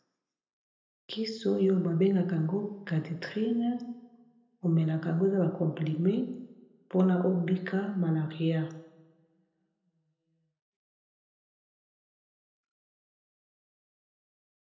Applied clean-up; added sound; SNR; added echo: none; none; none; reverberation time 0.7 s.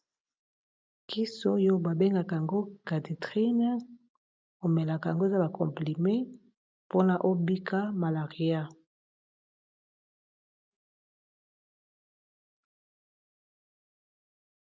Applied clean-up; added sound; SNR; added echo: none; none; none; none.